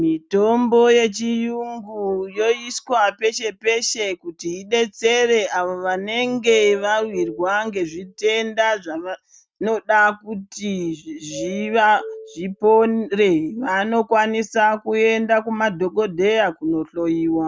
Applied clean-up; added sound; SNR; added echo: neural mask model RNNoise.